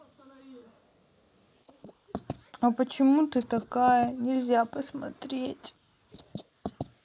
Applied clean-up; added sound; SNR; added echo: neural mask model Resemble Enhance denoiser.